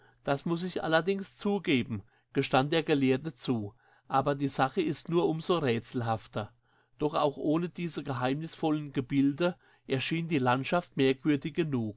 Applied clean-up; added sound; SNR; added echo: none; none; none; none.